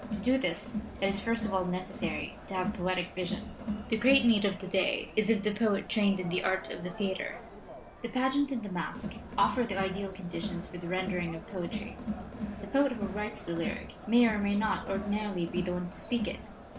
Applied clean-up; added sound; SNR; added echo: none; Crowd; 8 dB; none.